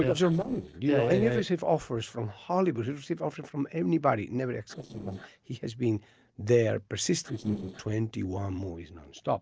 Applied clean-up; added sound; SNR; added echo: neural separator model SepFormer DNS4.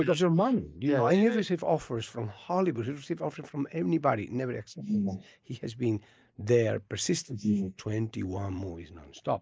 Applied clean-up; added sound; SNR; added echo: neural mask model Resemble Enhance denoiser.